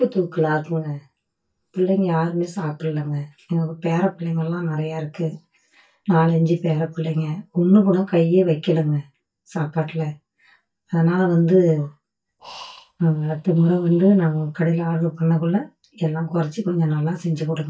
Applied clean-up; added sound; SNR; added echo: neural mask model DeepFilterNet 3.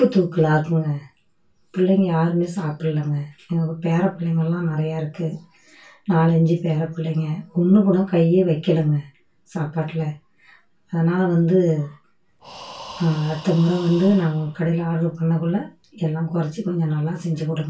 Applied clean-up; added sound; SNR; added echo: none; Breathing; 20 dB; reverberation time 0.2 s.